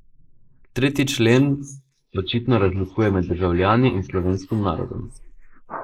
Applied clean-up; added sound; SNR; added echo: neural mask model Resemble Enhance denoiser.